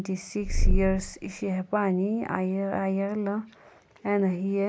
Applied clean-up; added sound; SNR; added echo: none; Purr; -4 dB; none.